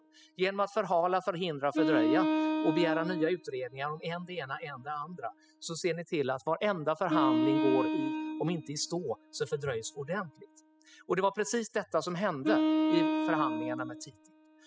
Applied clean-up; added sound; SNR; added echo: classical method spectral subtraction.